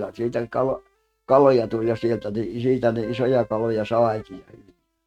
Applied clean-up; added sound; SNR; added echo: neural mask model RNNoise.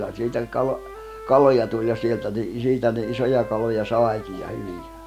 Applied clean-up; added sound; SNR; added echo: none; Wind instrument, woodwind instrument; 16 dB; none.